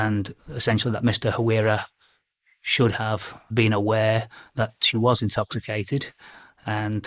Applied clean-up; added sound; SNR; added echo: neural mask model Resemble Enhance denoiser.